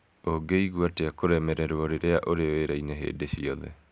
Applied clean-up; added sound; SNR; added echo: none; none; none; none.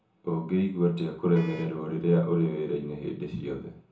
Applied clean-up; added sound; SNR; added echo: none; Vehicle horn, car horn, honking; 19 dB; reverberation time 0.6 s.